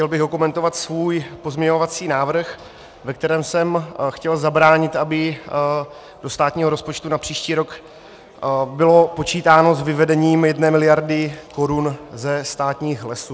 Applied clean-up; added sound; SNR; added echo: none; none; none; none.